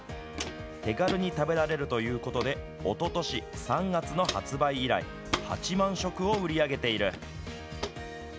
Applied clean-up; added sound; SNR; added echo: none; Walk, footsteps; 12 dB; none.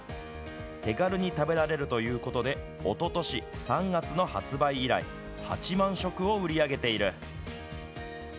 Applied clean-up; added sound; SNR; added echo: none; none; none; none.